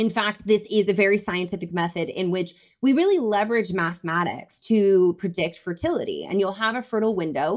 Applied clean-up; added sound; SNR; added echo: none; none; none; reverberation time 0.2 s.